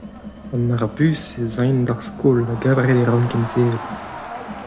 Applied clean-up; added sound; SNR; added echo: none; Crowd; 13 dB; reverberation time 1.4 s.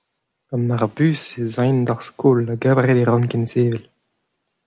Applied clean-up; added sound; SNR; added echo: none; none; none; none.